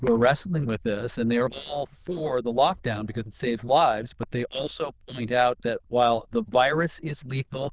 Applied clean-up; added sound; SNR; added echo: neural diffusion model UNIVERSE++.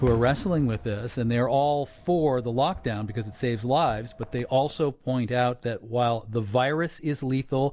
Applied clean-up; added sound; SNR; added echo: none; Fireworks; 18 dB; none.